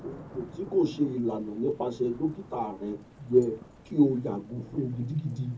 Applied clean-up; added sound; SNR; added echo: none; Thunder / Rain; 19 dB; reverberation time 0.4 s.